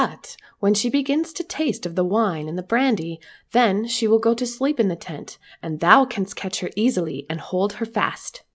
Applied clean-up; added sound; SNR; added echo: none; none; none; none.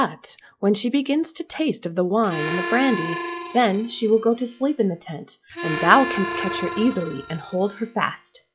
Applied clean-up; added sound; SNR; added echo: classical method log-MMSE.